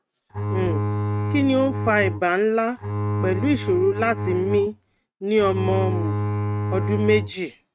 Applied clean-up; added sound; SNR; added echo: neural mask model RNNoise.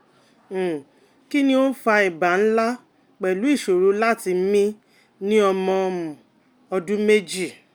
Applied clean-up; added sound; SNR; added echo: none; none; none; none.